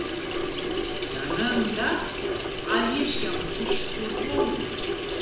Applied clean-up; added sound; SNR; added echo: none; Sink (filling or washing) / Water tap, faucet; -2 dB; reverberation time 0.6 s.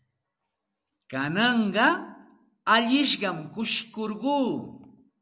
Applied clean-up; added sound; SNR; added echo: none; none; none; none.